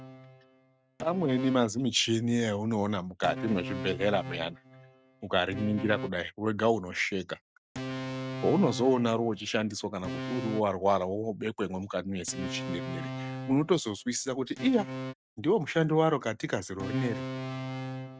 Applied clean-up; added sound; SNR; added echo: neural mask model RNNoise.